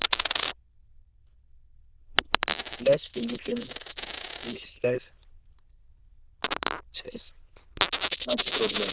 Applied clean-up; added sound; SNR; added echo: neural diffusion model UNIVERSE++.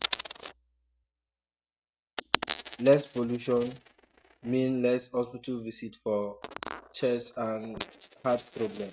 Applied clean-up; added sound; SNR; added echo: neural mask model RNNoise.